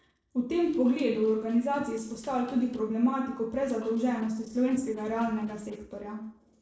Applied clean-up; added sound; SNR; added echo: neural separator model SepFormer DNS4.